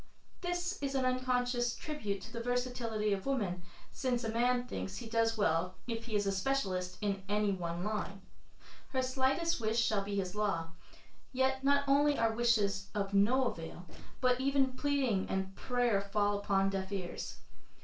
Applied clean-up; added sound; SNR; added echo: neural separator model SepFormer DNS4.